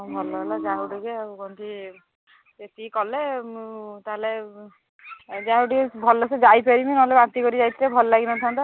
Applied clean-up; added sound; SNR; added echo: none; none; none; none.